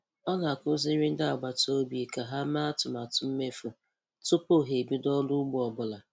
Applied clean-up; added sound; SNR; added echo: none; none; none; none.